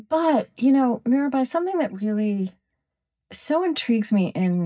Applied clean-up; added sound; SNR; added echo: neural mask model DeepFilterNet 3.